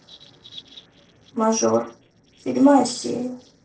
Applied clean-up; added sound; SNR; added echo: neural separator model SepFormer DNS4.